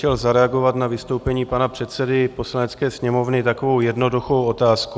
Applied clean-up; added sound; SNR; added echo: none; none; none; none.